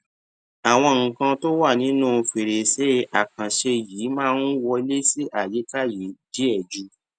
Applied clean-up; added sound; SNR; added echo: none; none; none; none.